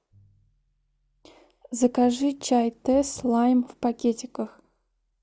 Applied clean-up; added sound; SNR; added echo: none; none; none; none.